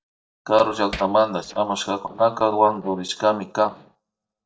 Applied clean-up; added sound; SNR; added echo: neural mask model DeepFilterNet 3.